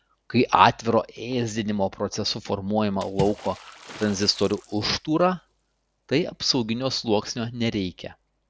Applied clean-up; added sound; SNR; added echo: none; Water / Splash, splatter; 19 dB; none.